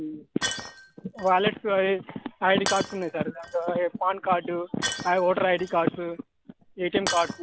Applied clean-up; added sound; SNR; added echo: none; Shatter; 11 dB; none.